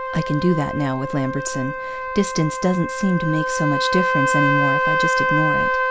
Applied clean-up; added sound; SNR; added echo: none; Trumpet; -1 dB; none.